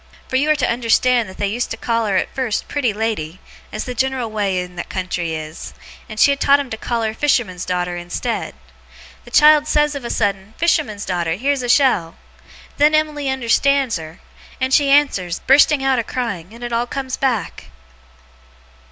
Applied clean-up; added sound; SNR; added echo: none; none; none; none.